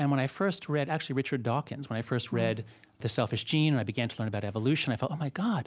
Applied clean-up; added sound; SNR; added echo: none; none; none; none.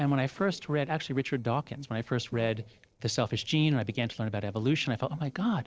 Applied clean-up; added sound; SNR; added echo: neural separator model SepFormer DNS4.